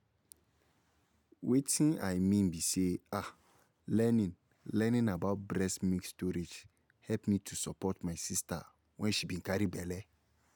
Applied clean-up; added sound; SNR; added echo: none; none; none; none.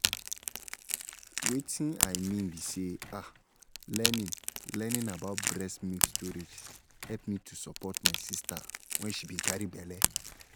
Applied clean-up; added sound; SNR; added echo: none; Crack / Crackle; -2 dB; none.